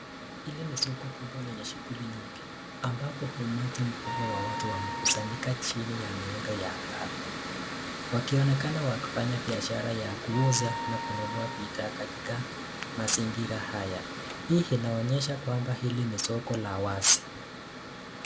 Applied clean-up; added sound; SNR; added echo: none; Mechanical fan + Wind instrument, woodwind instrument; 6 dB; none.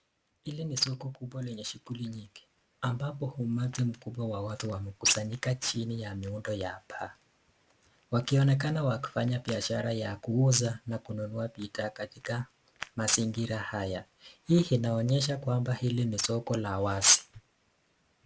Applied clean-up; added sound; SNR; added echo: none; none; none; none.